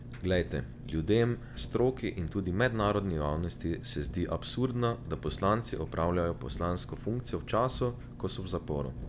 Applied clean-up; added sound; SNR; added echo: none; Engine; 11 dB; none.